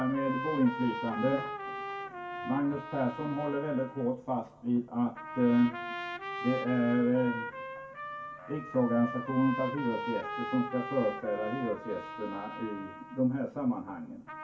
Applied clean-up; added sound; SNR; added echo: none; Trumpet; 8 dB; reverberation time 0.2 s.